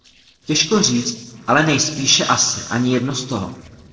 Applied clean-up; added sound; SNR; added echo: neural separator model SepFormer DNS4.